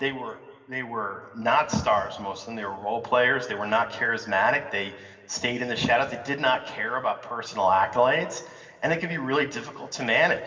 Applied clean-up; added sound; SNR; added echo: none; none; none; reverberation time 1.8 s.